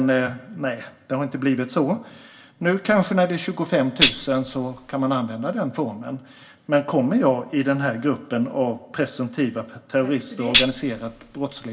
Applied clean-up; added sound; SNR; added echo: none; Tambourine; 2 dB; reverberation time 0.1 s.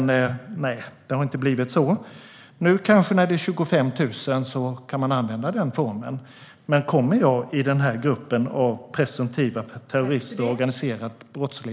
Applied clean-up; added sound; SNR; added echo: none; none; none; none.